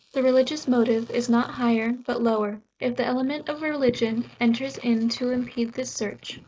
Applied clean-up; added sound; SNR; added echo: neural mask model Resemble Enhance denoiser.